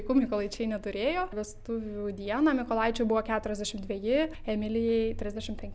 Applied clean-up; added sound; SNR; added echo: none; none; none; none.